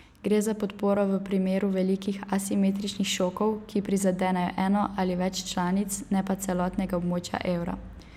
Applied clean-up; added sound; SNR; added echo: none; none; none; none.